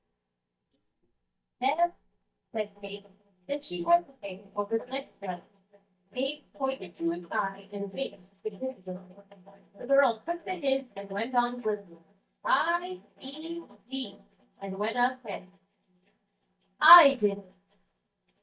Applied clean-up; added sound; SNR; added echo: neural mask model DeepFilterNet 3.